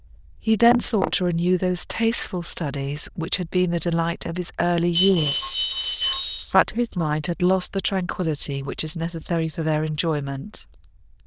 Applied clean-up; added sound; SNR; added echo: neural diffusion model UNIVERSE++.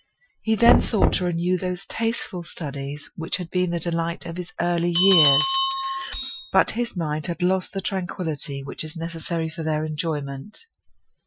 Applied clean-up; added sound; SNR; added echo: classical method Wiener filter.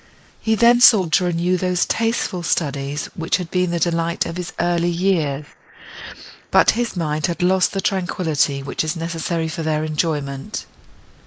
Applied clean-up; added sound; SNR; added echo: neural mask model Resemble Enhance denoiser.